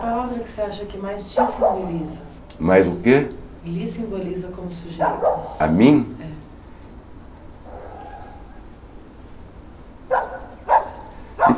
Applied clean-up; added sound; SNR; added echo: none; Bark; 3 dB; none.